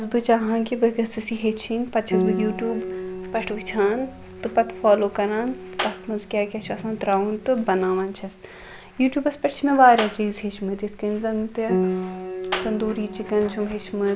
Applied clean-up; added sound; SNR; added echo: none; Clapping + Piano; 9 dB; none.